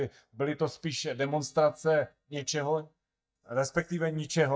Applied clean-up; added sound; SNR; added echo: neural mask model DeepFilterNet 3.